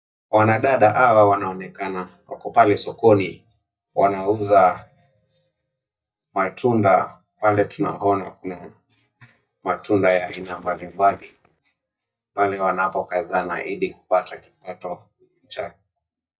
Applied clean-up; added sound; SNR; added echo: neural mask model DeepFilterNet 3.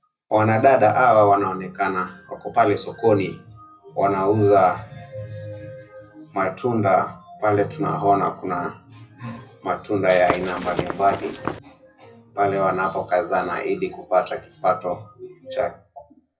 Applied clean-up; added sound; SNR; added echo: none; Walk, footsteps / Run; 7 dB; reverberation time 0.4 s.